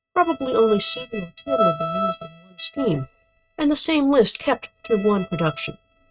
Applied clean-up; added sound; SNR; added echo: neural mask model RNNoise.